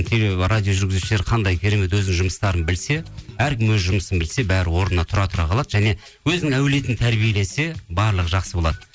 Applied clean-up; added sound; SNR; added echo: none; none; none; none.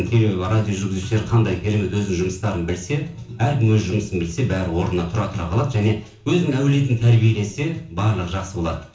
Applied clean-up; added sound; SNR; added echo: none; none; none; reverberation time 0.7 s.